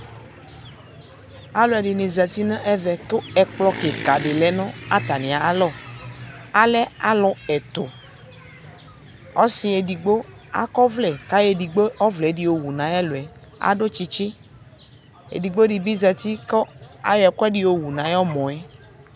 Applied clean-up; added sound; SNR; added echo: none; none; none; none.